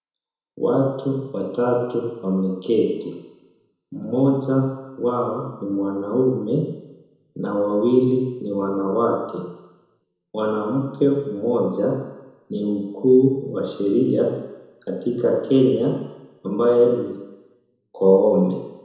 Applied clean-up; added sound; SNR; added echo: none; none; none; reverberation time 1.0 s.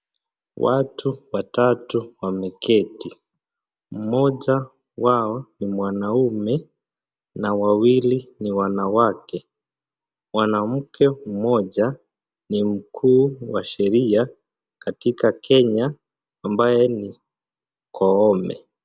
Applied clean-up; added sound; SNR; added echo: none; none; none; none.